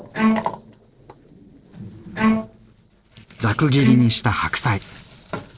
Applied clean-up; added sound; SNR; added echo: neural separator model SepFormer DNS4.